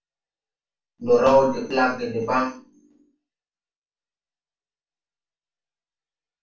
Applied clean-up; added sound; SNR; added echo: none; none; none; reverberation time 0.3 s.